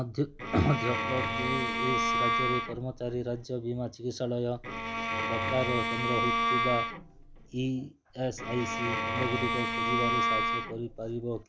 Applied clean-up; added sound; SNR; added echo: none; Bowed string instrument; -2 dB; none.